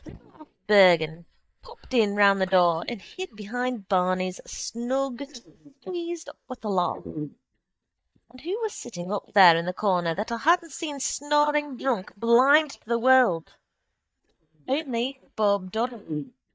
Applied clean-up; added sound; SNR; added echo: neural mask model DeepFilterNet 3.